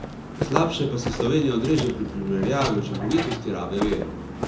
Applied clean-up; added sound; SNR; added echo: none; Walk, footsteps; 5 dB; reverberation time 0.6 s.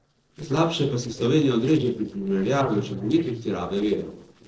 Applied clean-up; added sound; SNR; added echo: neural separator model SepFormer DNS4.